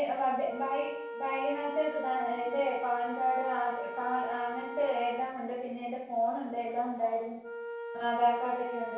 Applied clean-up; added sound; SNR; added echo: none; Wind instrument, woodwind instrument; 9 dB; reverberation time 0.7 s.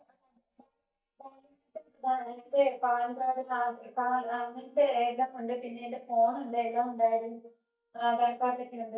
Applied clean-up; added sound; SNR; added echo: neural mask model DeepFilterNet 3.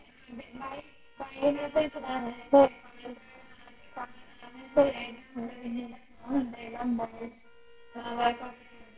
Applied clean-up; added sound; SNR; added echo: neural separator model SepFormer WHAMR!.